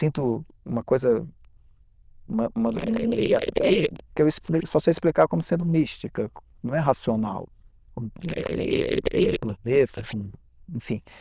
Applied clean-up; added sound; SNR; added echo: neural diffusion model UNIVERSE++.